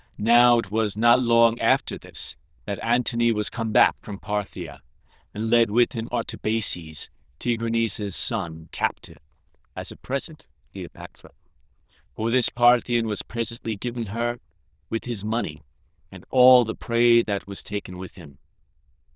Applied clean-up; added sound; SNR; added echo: neural diffusion model UNIVERSE++.